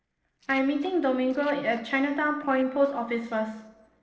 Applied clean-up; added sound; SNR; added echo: neural separator model SepFormer DNS4.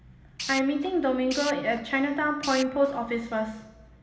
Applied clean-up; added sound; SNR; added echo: none; Tools; 12 dB; reverberation time 1.1 s.